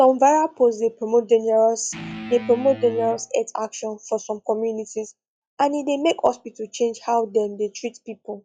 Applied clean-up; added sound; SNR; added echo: classical method log-MMSE.